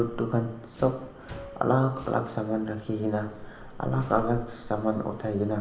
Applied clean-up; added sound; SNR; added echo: none; Subway, metro, underground; 15 dB; reverberation time 1.0 s.